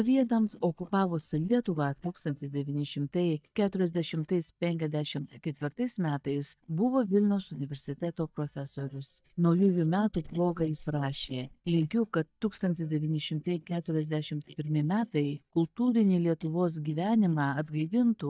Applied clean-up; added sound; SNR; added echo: neural mask model DeepFilterNet 3.